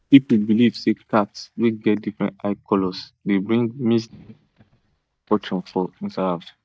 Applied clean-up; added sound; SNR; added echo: neural mask model DeepFilterNet 3.